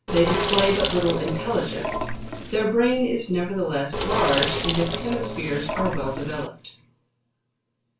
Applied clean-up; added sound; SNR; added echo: none; Sink (filling or washing); 2 dB; reverberation time 0.2 s.